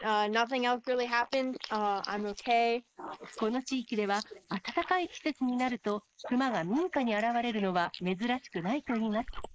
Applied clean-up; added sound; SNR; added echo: neural mask model Resemble Enhance denoiser.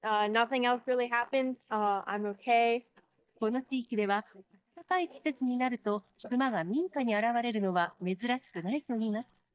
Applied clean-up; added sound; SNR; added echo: neural mask model DeepFilterNet 3.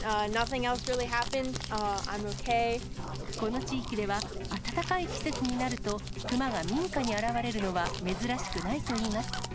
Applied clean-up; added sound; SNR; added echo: none; Crumpling, crinkling; 7 dB; none.